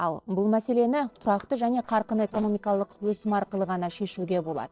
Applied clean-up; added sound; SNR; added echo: neural separator model SepFormer DNS4.